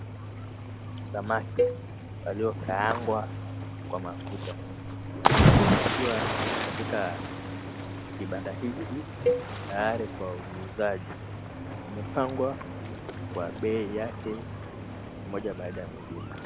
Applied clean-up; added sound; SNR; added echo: none; Cowbell + Cricket / Waves, surf; -4 dB; none.